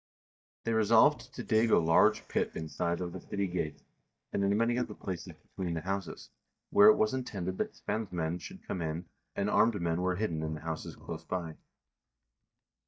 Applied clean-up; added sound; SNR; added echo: neural mask model DeepFilterNet 3.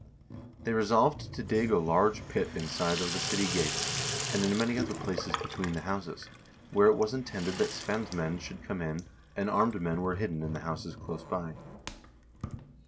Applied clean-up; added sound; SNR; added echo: none; Sink (filling or washing) / Water tap, faucet; 8 dB; none.